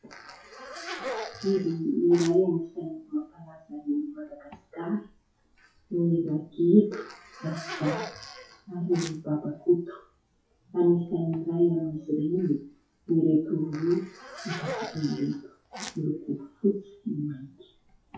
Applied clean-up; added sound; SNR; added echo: classical method WPE with log-MMSE.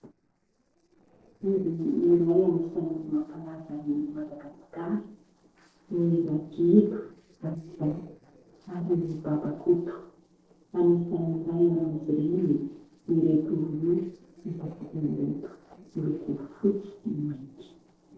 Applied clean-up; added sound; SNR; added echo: neural separator model SepFormer DNS4.